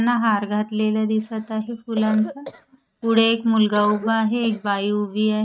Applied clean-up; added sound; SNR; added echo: neural mask model RNNoise.